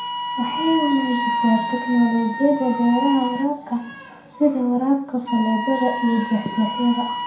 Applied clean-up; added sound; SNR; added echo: none; Wind instrument, woodwind instrument; 6 dB; reverberation time 0.5 s.